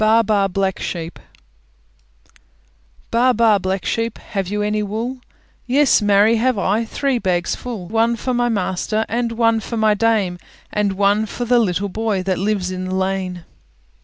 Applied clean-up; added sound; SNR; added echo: none; none; none; none.